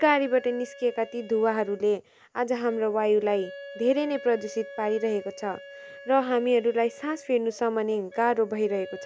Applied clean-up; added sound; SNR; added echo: none; Wind instrument, woodwind instrument; 18 dB; none.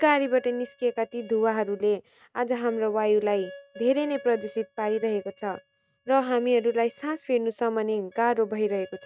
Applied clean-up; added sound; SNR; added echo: neural mask model RNNoise.